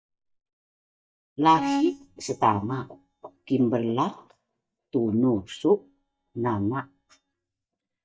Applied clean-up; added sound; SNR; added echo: neural mask model DeepFilterNet 3.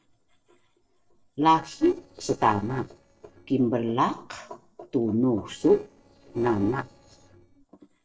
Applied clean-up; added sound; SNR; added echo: neural separator model SepFormer DNS4.